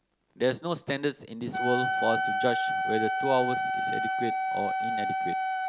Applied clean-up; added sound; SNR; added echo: none; Wind instrument, woodwind instrument; -2 dB; none.